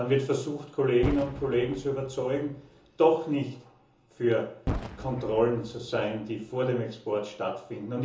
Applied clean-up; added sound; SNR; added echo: none; Boom; 12 dB; reverberation time 0.6 s.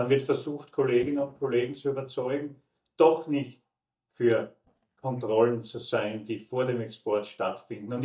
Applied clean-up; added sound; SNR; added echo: neural mask model DeepFilterNet 3.